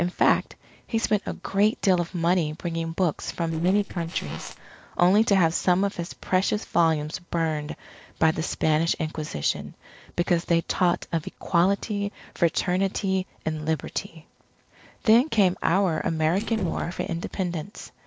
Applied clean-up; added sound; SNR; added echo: neural separator model SepFormer DNS4.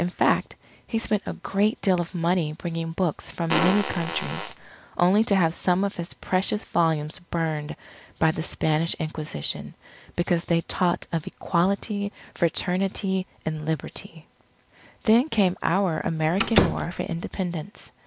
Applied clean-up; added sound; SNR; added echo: none; Slam + Fart; 2 dB; none.